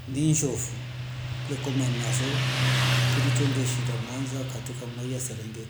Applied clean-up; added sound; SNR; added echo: none; Motorcycle; -3 dB; none.